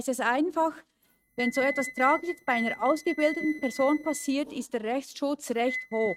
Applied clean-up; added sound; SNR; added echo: neural mask model RNNoise.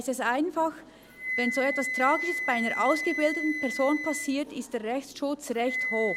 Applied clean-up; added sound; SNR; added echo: none; Wind instrument, woodwind instrument; 5 dB; none.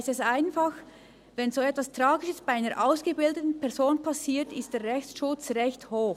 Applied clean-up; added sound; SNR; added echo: none; none; none; none.